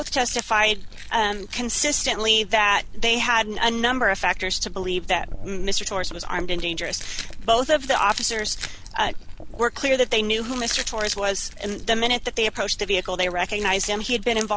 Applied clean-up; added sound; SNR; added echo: none; Chewing, mastication; 7 dB; none.